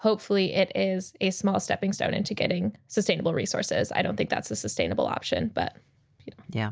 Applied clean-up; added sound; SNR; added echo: none; none; none; none.